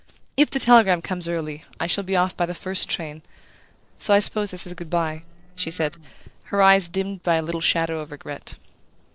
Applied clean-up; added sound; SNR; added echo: neural separator model SepFormer DNS4.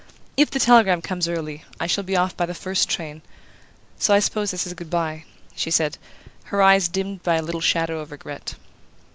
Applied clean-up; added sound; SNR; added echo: none; none; none; none.